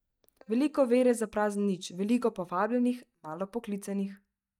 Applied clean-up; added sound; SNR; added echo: neural mask model DeepFilterNet 3.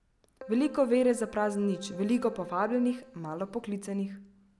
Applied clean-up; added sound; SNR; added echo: none; Keyboard (musical); 17 dB; none.